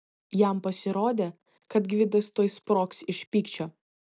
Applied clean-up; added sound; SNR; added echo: none; none; none; none.